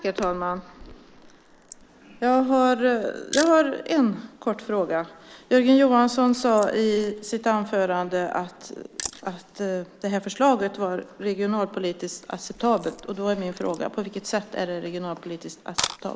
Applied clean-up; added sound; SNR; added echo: neural mask model Resemble Enhance denoiser.